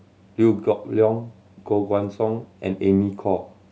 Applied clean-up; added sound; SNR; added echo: none; none; none; none.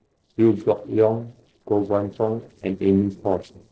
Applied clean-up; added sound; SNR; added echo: neural separator model SepFormer DNS4.